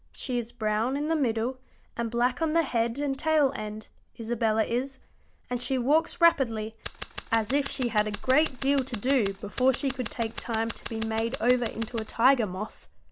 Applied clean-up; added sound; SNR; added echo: none; Scissors; 13 dB; none.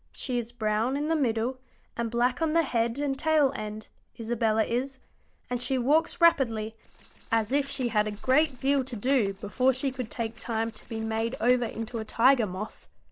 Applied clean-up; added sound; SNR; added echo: neural separator model SepFormer DNS4.